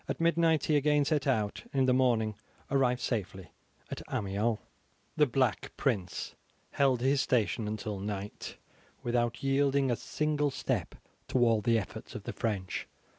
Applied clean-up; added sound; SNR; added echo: none; none; none; none.